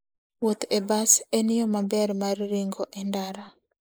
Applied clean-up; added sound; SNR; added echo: neural mask model Resemble Enhance denoiser.